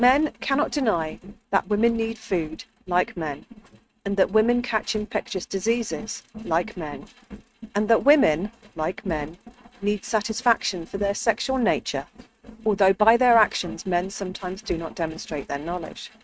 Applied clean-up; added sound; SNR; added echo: neural mask model RNNoise.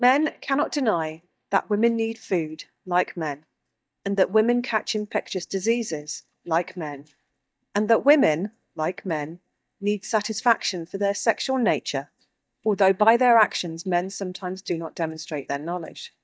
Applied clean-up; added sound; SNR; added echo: neural mask model DeepFilterNet 3.